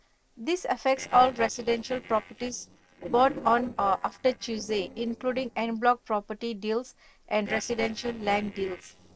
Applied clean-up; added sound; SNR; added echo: neural separator model SepFormer DNS4.